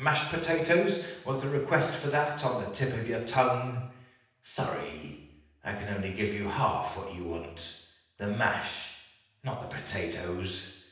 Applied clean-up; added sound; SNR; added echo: none; none; none; reverberation time 0.9 s.